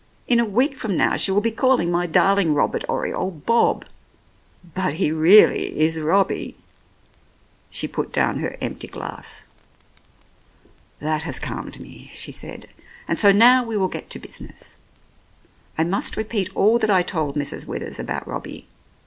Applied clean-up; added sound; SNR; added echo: none; none; none; none.